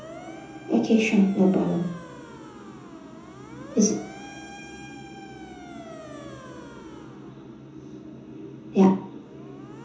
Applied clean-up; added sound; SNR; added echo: none; Motor vehicle (road) / Siren; 19 dB; reverberation time 0.6 s.